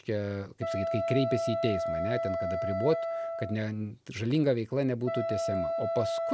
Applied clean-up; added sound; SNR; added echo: none; Wind instrument, woodwind instrument; 2 dB; none.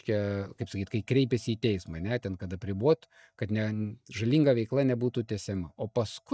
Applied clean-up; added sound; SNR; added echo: neural mask model DeepFilterNet 3.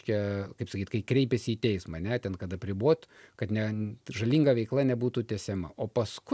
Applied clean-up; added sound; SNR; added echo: none; none; none; none.